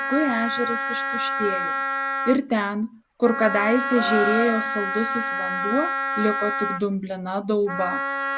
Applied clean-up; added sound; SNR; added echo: none; Gasp + Wind instrument, woodwind instrument; 2 dB; none.